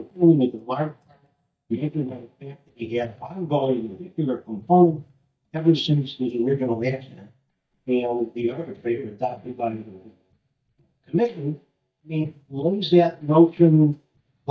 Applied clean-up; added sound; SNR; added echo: neural mask model DeepFilterNet 3.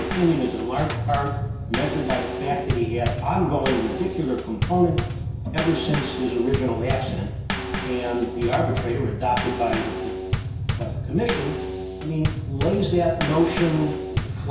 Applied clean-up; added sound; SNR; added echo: none; Bass drum / Snare drum / Drum kit; 3 dB; reverberation time 0.6 s.